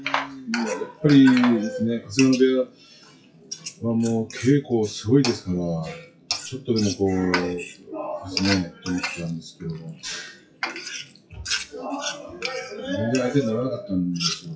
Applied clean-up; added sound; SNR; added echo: classical method WPE with log-MMSE.